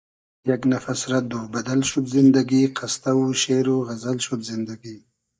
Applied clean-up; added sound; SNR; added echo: neural mask model DeepFilterNet 3.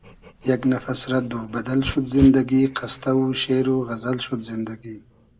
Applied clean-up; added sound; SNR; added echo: none; Dog; 15 dB; reverberation time 0.2 s.